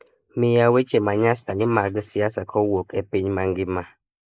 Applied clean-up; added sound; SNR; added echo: neural mask model Resemble Enhance denoiser.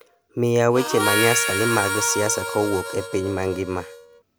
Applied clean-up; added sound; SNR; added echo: none; Harmonica; 3 dB; none.